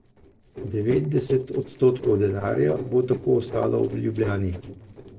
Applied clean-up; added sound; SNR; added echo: neural separator model SepFormer DNS4.